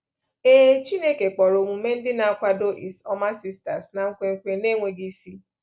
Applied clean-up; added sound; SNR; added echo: none; none; none; none.